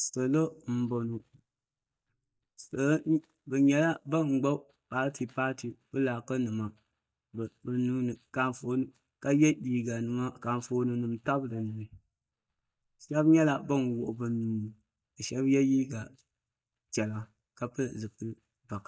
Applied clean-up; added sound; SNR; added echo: neural mask model DeepFilterNet 3.